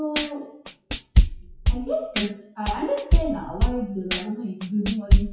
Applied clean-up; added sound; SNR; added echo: classical method WPE with log-MMSE.